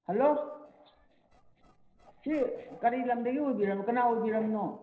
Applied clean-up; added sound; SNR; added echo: neural separator model SepFormer DNS4.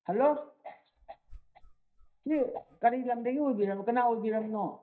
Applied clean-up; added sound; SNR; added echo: neural mask model DeepFilterNet 3.